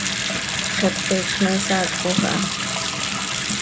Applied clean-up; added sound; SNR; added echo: none; Bathtub (filling or washing) / Sink (filling or washing) / Water tap, faucet; -2 dB; none.